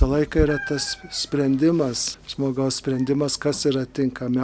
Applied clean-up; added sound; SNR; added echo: none; Meow; 9 dB; none.